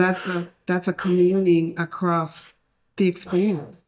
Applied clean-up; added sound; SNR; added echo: neural mask model DeepFilterNet 3.